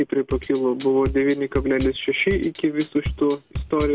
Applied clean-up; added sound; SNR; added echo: none; Bass drum / Drum kit; 11 dB; none.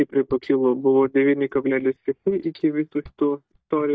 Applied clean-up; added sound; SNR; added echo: neural mask model DeepFilterNet 3.